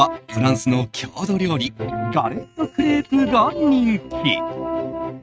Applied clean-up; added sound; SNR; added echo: neural mask model RNNoise.